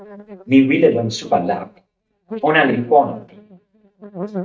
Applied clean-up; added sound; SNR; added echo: neural mask model DeepFilterNet 3.